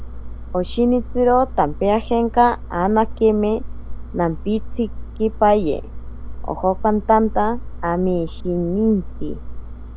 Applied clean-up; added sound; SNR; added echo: none; Engine; 8 dB; none.